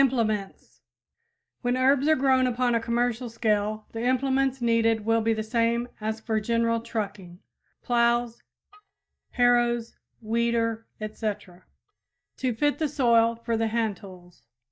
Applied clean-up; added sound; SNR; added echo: neural mask model DeepFilterNet 3.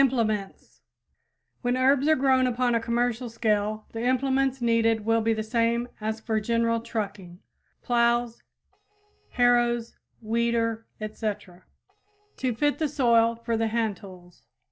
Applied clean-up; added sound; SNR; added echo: neural separator model SepFormer DNS4.